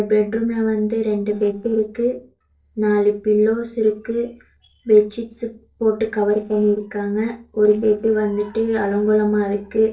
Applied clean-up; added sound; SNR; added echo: neural separator model SepFormer DNS4.